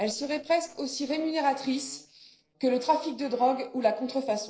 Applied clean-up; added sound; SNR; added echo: neural separator model SepFormer DNS4.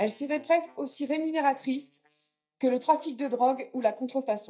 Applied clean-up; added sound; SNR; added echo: neural mask model DeepFilterNet 3.